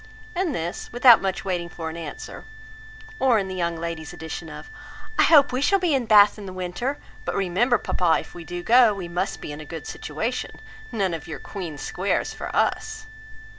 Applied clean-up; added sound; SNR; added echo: none; Wind instrument, woodwind instrument; 19 dB; none.